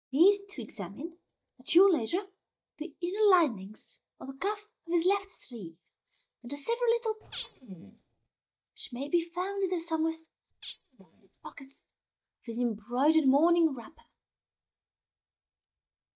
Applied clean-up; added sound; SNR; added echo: neural mask model DeepFilterNet 3.